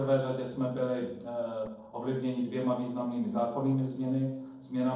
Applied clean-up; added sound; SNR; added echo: neural separator model SepFormer DNS4.